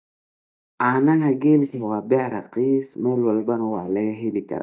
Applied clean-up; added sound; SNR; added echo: neural mask model DeepFilterNet 3.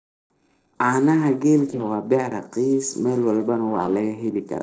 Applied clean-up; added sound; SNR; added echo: neural separator model SepFormer DNS4.